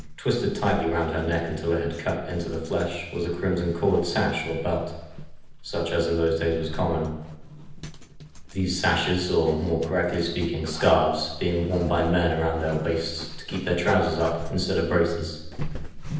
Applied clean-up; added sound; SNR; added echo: none; Zipper (clothing); 12 dB; reverberation time 0.9 s.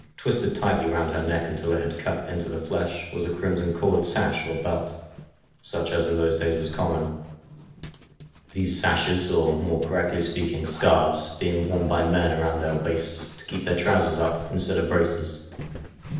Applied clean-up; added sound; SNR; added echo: neural separator model SepFormer DNS4.